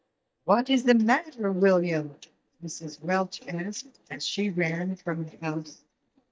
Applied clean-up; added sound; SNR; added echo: neural mask model DeepFilterNet 3.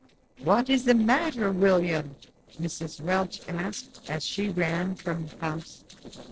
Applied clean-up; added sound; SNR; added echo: neural separator model SepFormer DNS4.